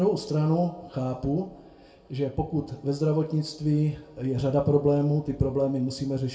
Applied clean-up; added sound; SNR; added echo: none; none; none; reverberation time 0.3 s.